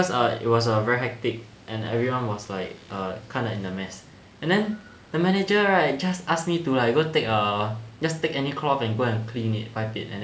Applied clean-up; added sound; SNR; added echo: none; none; none; none.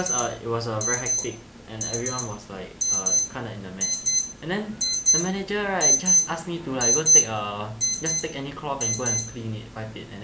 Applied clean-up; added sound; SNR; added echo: none; Alarm; -5 dB; none.